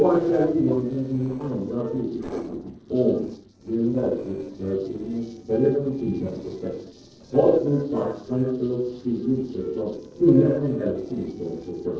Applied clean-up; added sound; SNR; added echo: neural separator model SepFormer DNS4.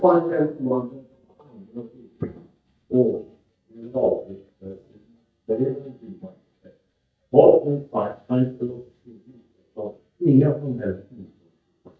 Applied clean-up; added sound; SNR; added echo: neural mask model DeepFilterNet 3.